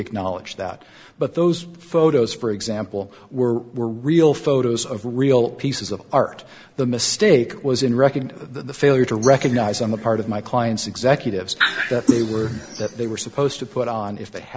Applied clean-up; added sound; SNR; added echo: none; none; none; none.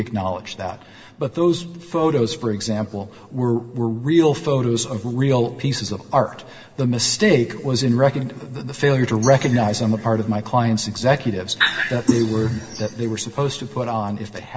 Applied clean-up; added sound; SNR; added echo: none; none; none; reverberation time 2.4 s.